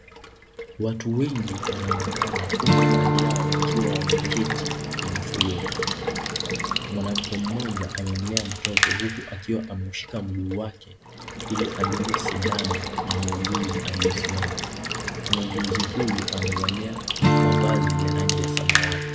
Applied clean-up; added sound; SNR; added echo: none; Water tap, faucet / Water / Liquid + Strum; -4 dB; none.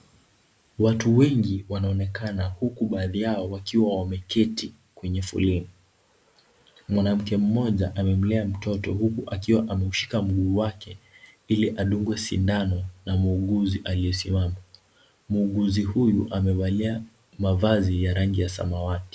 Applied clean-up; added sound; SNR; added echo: none; none; none; none.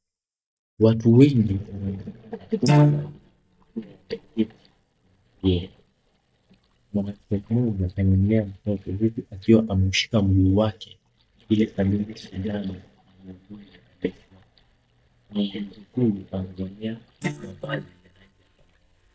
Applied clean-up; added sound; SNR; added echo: neural mask model DeepFilterNet 3.